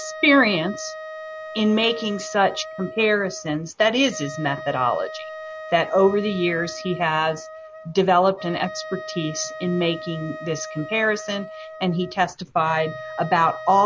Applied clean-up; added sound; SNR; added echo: none; Wind instrument, woodwind instrument; 13 dB; none.